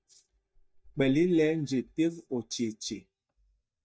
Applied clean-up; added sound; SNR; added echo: neural mask model DeepFilterNet 3.